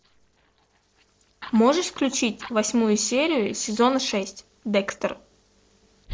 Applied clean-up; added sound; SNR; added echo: neural separator model SepFormer DNS4.